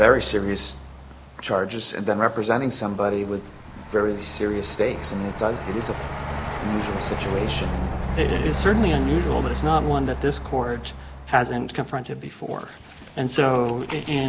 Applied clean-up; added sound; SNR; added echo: none; Truck; 7 dB; none.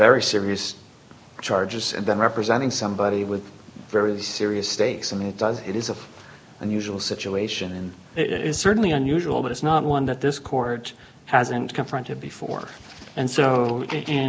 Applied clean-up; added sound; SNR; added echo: none; none; none; none.